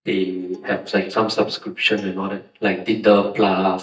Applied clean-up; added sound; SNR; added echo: neural mask model DeepFilterNet 3.